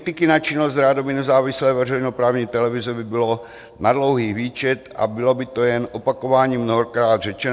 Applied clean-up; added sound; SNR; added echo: none; none; none; none.